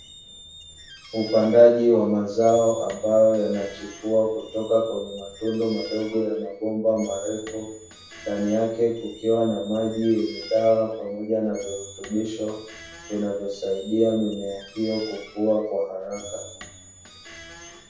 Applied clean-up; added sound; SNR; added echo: none; Squeak; 19 dB; reverberation time 0.6 s.